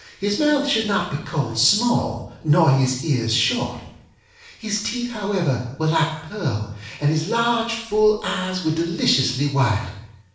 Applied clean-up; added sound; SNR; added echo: none; none; none; reverberation time 0.7 s.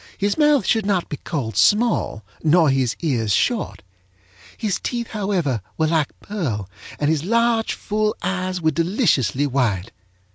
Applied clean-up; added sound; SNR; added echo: none; none; none; none.